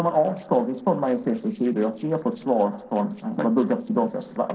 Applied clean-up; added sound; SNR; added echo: neural separator model SepFormer DNS4.